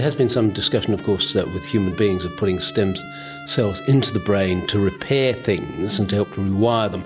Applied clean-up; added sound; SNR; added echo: none; Trumpet + Gong; 16 dB; none.